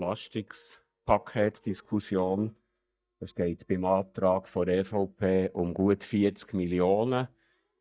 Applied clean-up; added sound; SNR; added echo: neural mask model DeepFilterNet 3.